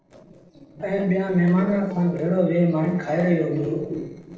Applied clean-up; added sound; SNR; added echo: neural separator model SepFormer DNS4.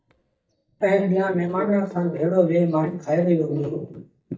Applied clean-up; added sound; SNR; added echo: neural mask model DeepFilterNet 3.